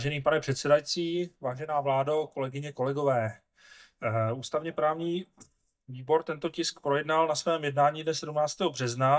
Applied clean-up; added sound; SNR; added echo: neural mask model DeepFilterNet 3.